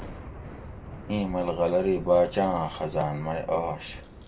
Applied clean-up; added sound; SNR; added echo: none; Thunder / Rain; 14 dB; reverberation time 0.3 s.